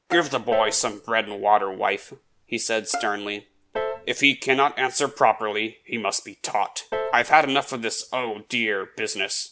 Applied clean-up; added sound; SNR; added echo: none; Bowed string instrument + Piano; 12 dB; none.